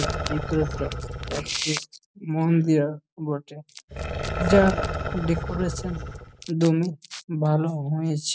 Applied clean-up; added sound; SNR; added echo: none; Growling; 7 dB; none.